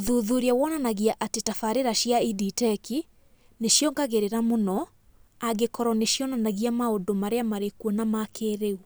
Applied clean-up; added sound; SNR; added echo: none; none; none; none.